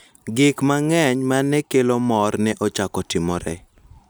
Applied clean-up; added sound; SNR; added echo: none; none; none; none.